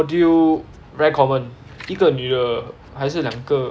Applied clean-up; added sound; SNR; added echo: none; none; none; none.